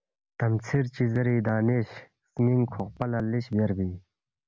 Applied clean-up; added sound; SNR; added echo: none; none; none; none.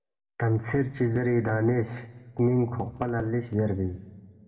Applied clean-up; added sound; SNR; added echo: none; none; none; reverberation time 1.2 s.